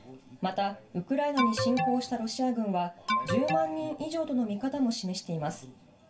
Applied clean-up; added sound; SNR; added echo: none; Alarm; 2 dB; reverberation time 0.2 s.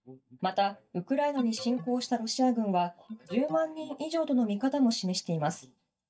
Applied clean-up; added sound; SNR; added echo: neural mask model DeepFilterNet 3.